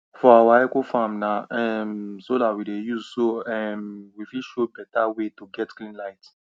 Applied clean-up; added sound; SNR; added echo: none; none; none; none.